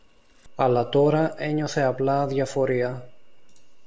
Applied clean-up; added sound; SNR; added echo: none; Mechanisms / Bicycle; 17 dB; none.